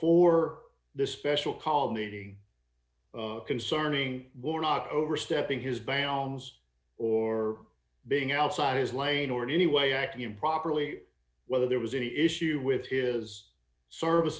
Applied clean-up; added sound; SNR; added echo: none; none; none; none.